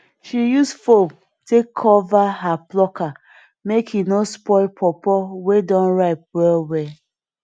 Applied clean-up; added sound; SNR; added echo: none; none; none; none.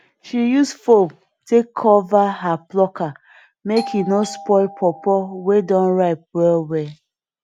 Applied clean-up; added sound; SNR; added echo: none; Doorbell; 16 dB; none.